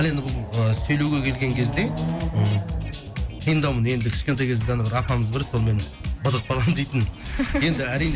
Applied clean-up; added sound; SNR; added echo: none; Chatter / Car passing by / Motorcycle / Traffic noise, roadway noise / Accelerating, revving, vroom; 12 dB; none.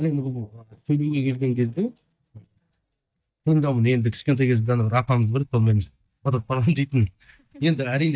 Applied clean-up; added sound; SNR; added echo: neural mask model DeepFilterNet 3.